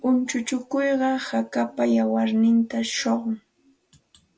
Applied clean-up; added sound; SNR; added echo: none; none; none; none.